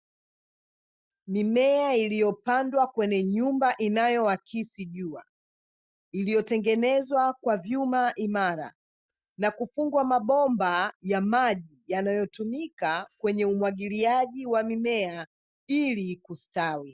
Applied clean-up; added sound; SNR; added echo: neural mask model DeepFilterNet 3.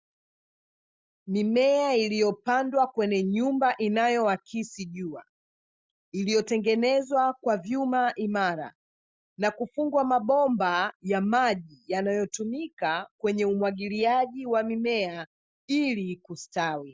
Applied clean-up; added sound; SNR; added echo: none; none; none; none.